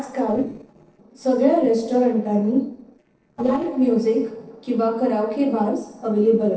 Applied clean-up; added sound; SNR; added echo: neural separator model SepFormer DNS4.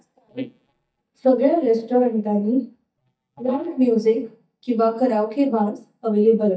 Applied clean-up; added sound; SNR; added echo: neural mask model DeepFilterNet 3.